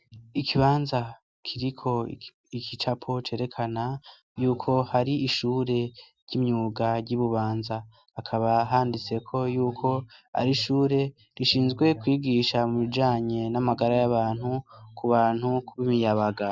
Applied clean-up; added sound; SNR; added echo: none; none; none; none.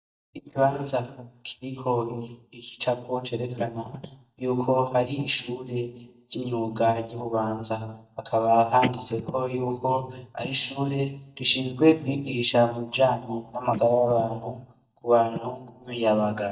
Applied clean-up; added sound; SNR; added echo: neural mask model DeepFilterNet 3.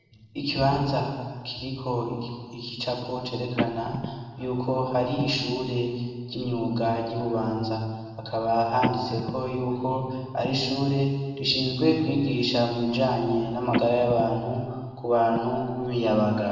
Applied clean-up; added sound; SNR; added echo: none; Telephone; 9 dB; reverberation time 1.5 s.